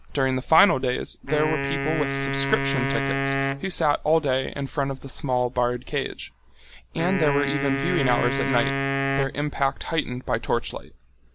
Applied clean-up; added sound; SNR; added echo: none; Wind instrument, woodwind instrument; 3 dB; none.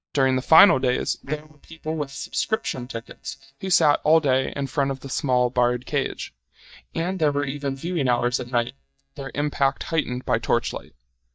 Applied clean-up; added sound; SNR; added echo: neural mask model DeepFilterNet 3.